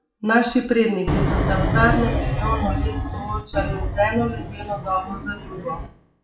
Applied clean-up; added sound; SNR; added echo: classical method WPE with log-MMSE.